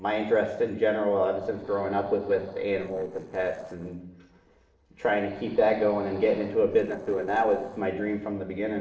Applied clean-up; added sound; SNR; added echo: neural separator model SepFormer DNS4.